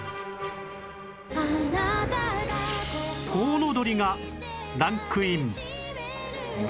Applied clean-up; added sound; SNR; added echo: none; none; none; none.